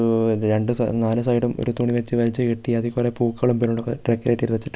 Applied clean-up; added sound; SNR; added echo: none; none; none; none.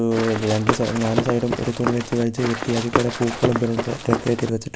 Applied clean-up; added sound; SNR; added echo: none; Run; 4 dB; none.